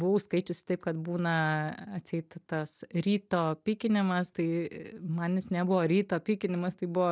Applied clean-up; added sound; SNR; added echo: none; none; none; none.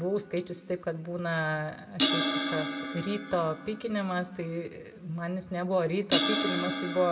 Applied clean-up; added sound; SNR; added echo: none; Crash cymbal; 3 dB; reverberation time 1.1 s.